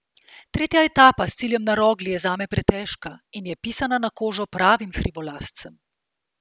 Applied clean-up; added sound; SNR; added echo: none; none; none; none.